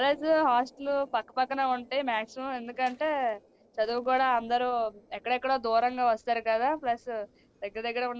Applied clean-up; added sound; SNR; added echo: neural separator model SepFormer DNS4.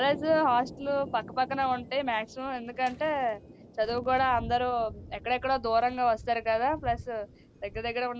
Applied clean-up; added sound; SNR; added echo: none; Thunder; 15 dB; none.